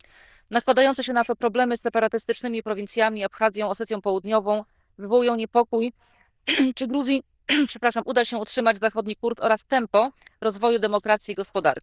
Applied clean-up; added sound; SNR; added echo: neural diffusion model UNIVERSE++.